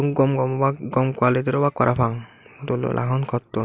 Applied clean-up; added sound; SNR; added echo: none; none; none; none.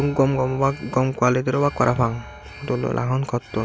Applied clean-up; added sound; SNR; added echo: none; Alarm; 19 dB; none.